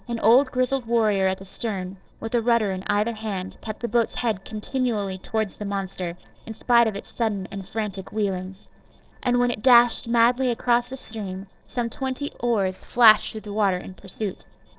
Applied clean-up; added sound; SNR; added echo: neural separator model SepFormer DNS4.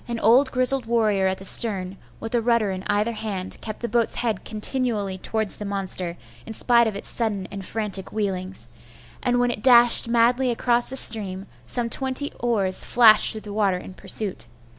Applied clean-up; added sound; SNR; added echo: none; none; none; none.